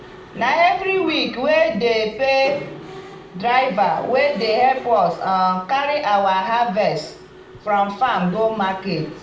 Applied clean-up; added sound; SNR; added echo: none; Mechanisms; 19 dB; reverberation time 0.5 s.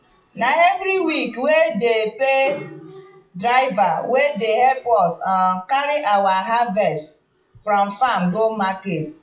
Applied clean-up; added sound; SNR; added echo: classical method WPE with log-MMSE.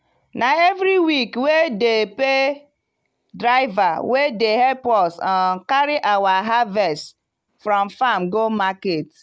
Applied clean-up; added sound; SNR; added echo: none; none; none; none.